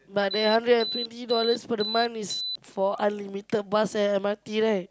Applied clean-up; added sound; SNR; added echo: none; Alarm; 8 dB; none.